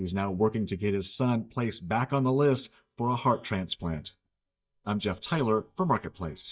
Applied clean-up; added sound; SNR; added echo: neural mask model DeepFilterNet 3.